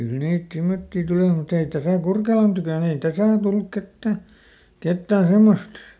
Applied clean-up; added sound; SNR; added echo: none; none; none; none.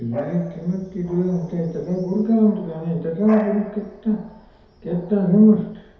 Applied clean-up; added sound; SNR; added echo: none; Bark / Bird vocalization, bird call, bird song; 15 dB; reverberation time 2.1 s.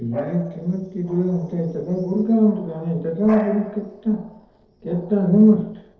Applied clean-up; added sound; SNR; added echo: neural separator model SepFormer DNS4.